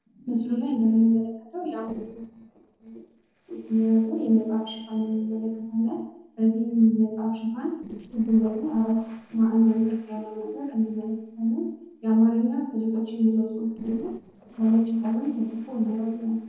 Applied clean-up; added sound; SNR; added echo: neural separator model SepFormer DNS4.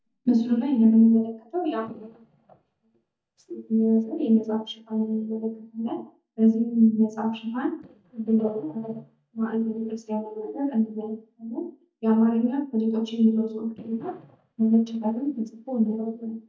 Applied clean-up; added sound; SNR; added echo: neural mask model DeepFilterNet 3.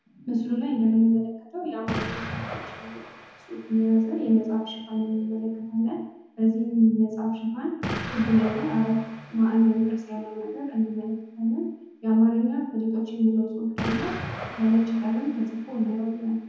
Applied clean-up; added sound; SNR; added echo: none; Explosion; 14 dB; reverberation time 0.9 s.